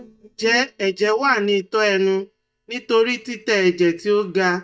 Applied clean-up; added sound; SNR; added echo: neural mask model DeepFilterNet 3.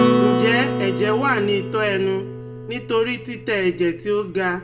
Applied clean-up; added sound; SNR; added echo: none; Acoustic guitar; 2 dB; reverberation time 0.6 s.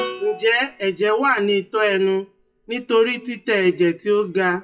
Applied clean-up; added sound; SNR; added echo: classical method WPE with log-MMSE.